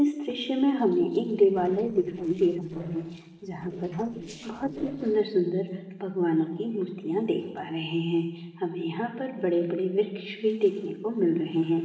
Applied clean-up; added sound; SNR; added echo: neural separator model SepFormer DNS4.